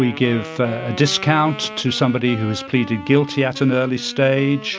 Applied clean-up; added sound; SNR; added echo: none; Wind instrument, woodwind instrument; 15 dB; none.